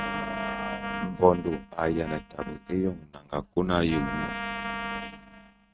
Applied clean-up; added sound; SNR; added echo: neural mask model RNNoise.